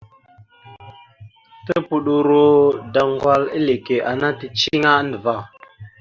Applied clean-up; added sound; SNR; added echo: none; none; none; none.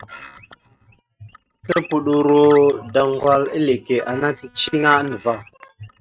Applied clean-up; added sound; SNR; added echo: neural mask model RNNoise.